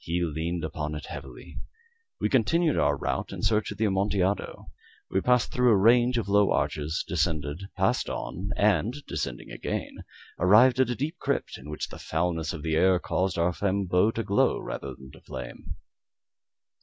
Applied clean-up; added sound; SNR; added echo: none; none; none; none.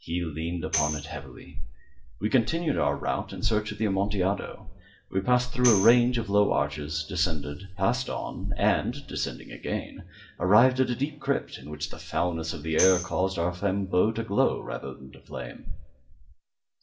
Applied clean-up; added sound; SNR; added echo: none; Tambourine; 9 dB; reverberation time 0.5 s.